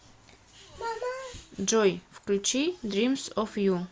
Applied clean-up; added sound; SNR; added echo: none; none; none; none.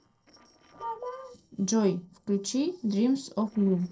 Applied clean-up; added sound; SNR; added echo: neural separator model SepFormer DNS4.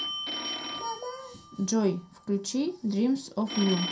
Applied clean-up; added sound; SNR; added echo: none; Telephone; 8 dB; reverberation time 0.2 s.